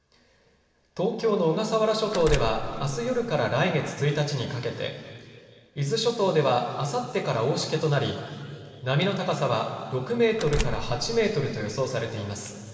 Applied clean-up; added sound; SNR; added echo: none; Door; 6 dB; reverberation time 2.5 s.